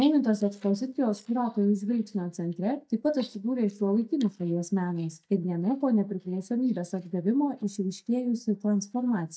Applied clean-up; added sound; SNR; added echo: neural mask model DeepFilterNet 3.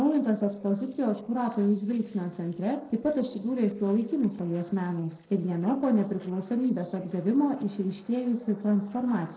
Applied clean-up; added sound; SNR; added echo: neural separator model SepFormer DNS4.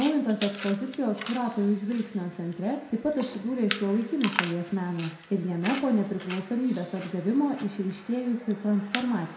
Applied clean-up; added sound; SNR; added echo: none; Chewing, mastication; 9 dB; reverberation time 0.6 s.